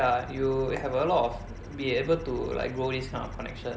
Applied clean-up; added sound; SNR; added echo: none; none; none; none.